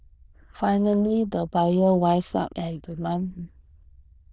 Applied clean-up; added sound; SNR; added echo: neural diffusion model UNIVERSE++.